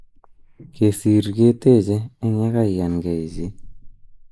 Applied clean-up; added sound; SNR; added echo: neural mask model Resemble Enhance denoiser.